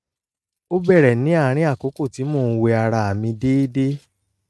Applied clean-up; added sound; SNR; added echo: neural mask model RNNoise.